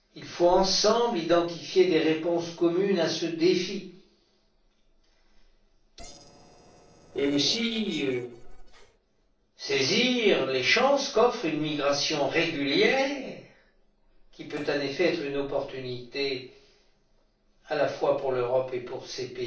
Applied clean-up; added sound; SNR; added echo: neural separator model SepFormer DNS4.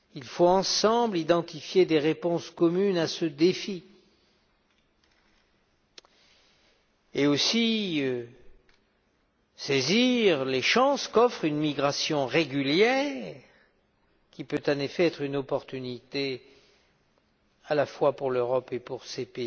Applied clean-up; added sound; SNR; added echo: none; none; none; none.